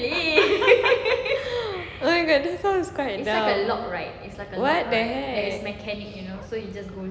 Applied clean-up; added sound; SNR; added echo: none; none; none; none.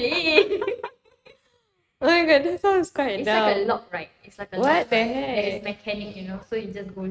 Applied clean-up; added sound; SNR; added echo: neural mask model RNNoise.